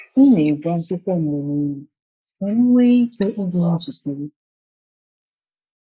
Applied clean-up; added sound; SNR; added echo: neural mask model Resemble Enhance denoiser.